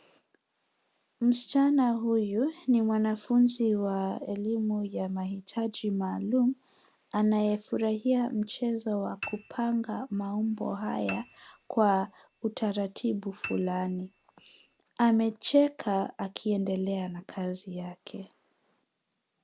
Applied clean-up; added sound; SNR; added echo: none; Piano; 17 dB; none.